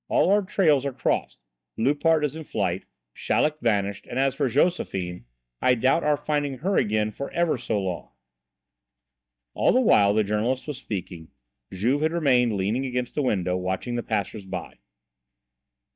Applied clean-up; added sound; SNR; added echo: neural mask model DeepFilterNet 3.